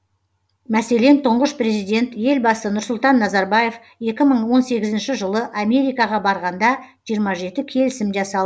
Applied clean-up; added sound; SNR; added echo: none; none; none; none.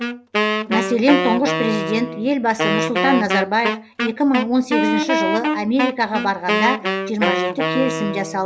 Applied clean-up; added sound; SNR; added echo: none; Wind instrument, woodwind instrument; 1 dB; none.